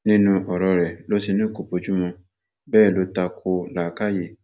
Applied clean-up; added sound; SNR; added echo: none; none; none; none.